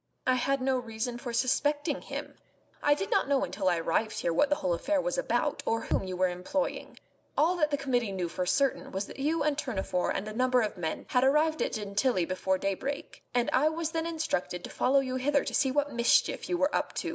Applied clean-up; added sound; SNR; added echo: none; none; none; none.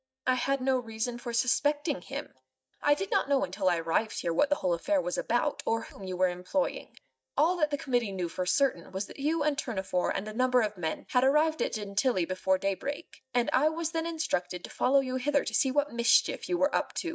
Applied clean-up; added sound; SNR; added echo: neural mask model DeepFilterNet 3.